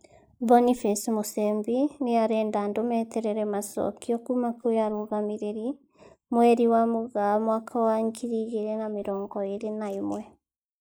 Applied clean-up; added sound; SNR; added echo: neural mask model Resemble Enhance denoiser.